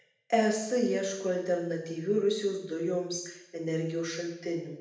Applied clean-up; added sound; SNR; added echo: none; none; none; reverberation time 0.8 s.